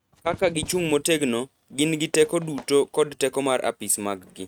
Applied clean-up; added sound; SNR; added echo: neural mask model RNNoise.